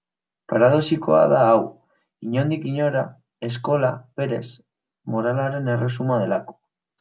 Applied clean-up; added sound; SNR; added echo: none; none; none; none.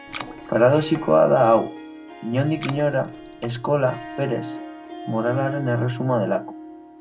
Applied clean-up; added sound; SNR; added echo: none; Harp + Water / Splash, splatter; 13 dB; none.